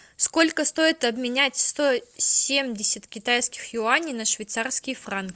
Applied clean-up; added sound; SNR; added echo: none; none; none; none.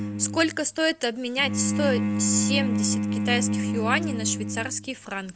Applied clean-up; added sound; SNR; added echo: none; Bowed string instrument; 0 dB; none.